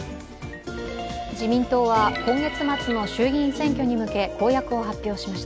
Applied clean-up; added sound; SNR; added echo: none; none; none; none.